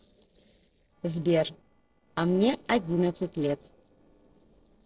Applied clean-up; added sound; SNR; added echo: neural separator model SepFormer DNS4.